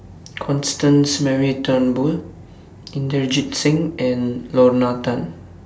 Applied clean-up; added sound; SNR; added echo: none; none; none; none.